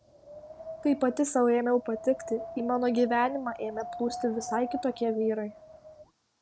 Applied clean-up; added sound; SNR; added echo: none; Wind; 13 dB; none.